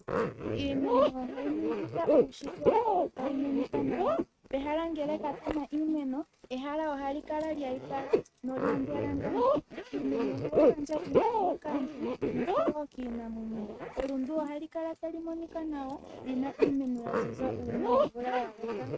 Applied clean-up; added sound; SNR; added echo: neural mask model RNNoise.